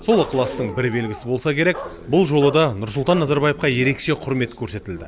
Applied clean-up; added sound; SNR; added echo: none; Bark; 15 dB; none.